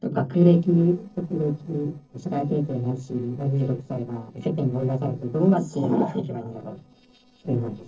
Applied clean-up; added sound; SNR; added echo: neural separator model SepFormer DNS4.